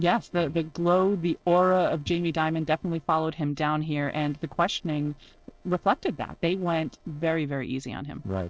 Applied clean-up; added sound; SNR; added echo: neural separator model SepFormer DNS4.